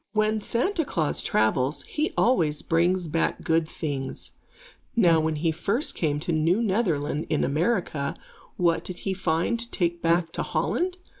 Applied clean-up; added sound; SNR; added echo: neural mask model Resemble Enhance denoiser.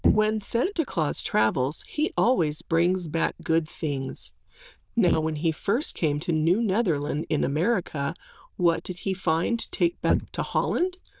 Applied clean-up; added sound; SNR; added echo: neural diffusion model UNIVERSE++.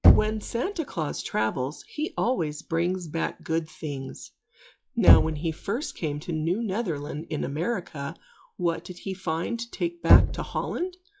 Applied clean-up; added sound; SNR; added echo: classical method log-MMSE.